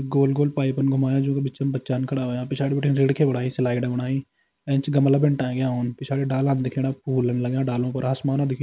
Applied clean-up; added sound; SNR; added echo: none; none; none; none.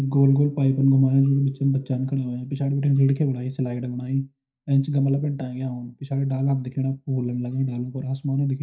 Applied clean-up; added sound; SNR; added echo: neural mask model DeepFilterNet 3.